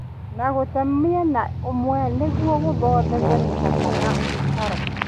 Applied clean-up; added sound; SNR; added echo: none; Aircraft; 0 dB; none.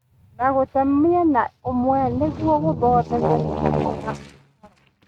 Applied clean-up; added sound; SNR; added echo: neural mask model RNNoise.